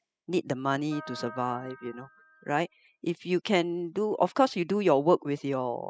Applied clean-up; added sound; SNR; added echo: classical method spectral subtraction.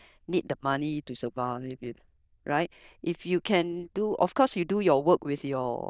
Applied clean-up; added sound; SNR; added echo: neural diffusion model UNIVERSE++.